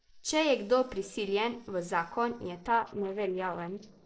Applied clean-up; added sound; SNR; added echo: neural separator model SepFormer DNS4.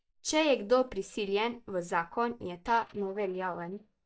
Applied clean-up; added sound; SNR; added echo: neural mask model DeepFilterNet 3.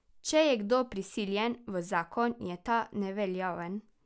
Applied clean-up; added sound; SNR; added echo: none; none; none; none.